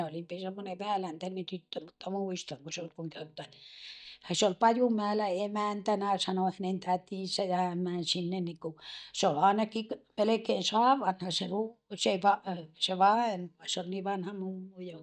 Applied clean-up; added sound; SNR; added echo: neural mask model DeepFilterNet 3.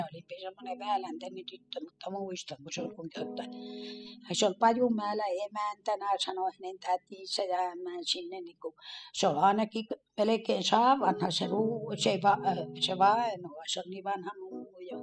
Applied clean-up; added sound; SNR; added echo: classical method spectral subtraction.